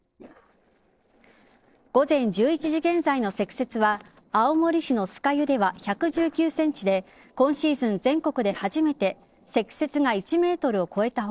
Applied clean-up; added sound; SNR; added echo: neural separator model SepFormer DNS4.